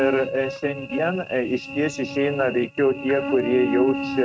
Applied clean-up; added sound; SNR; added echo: neural mask model RNNoise.